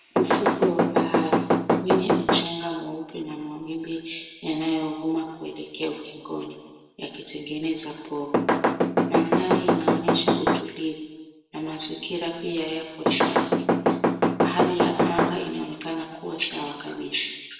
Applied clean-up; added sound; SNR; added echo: none; Knock / Wood; -4 dB; reverberation time 1.2 s.